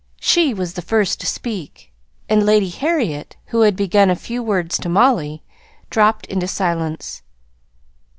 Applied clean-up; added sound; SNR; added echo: none; none; none; none.